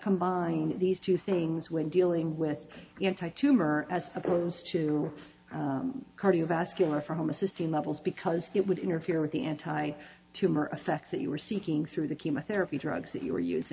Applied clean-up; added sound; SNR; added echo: none; none; none; none.